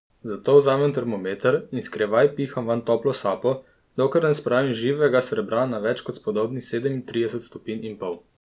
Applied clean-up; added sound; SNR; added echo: none; none; none; none.